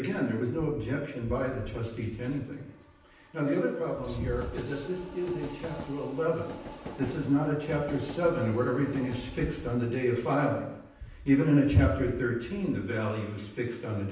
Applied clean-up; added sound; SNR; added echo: none; Train; 14 dB; reverberation time 0.9 s.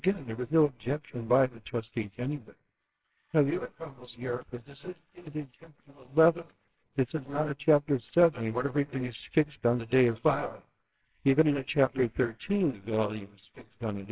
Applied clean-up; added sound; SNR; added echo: neural separator model SepFormer WHAMR!.